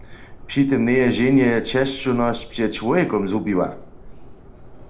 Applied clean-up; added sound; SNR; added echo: none; Subway, metro, underground; 17 dB; reverberation time 0.2 s.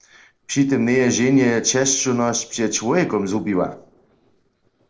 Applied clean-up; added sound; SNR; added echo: neural separator model SepFormer DNS4.